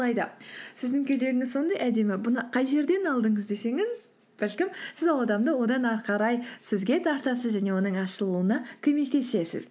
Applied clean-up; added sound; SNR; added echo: none; none; none; none.